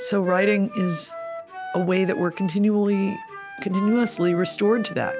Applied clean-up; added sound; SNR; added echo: none; Wind instrument, woodwind instrument; 11 dB; none.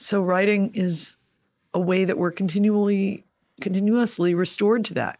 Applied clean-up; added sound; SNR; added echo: neural mask model Resemble Enhance denoiser.